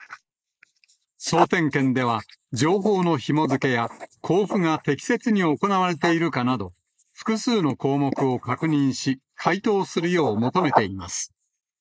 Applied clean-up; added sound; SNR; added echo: neural mask model Resemble Enhance denoiser.